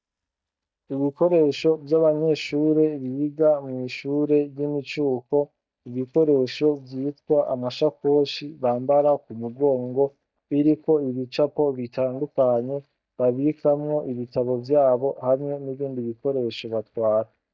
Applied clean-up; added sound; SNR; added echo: neural mask model DeepFilterNet 3.